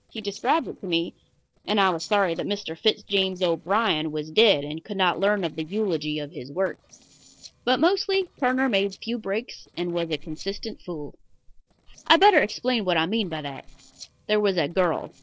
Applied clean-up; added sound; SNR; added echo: neural separator model SepFormer DNS4.